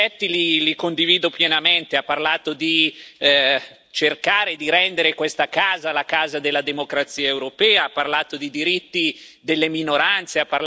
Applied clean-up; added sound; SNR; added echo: none; none; none; none.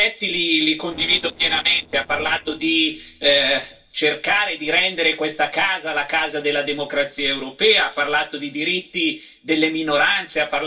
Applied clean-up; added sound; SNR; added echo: neural separator model SepFormer DNS4.